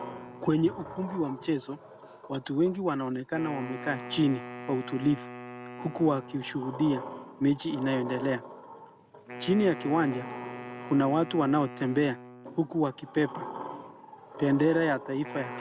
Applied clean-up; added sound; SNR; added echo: none; Sliding door + Wind instrument, woodwind instrument; 12 dB; none.